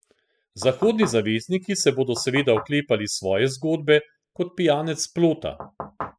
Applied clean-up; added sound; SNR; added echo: classical method spectral subtraction.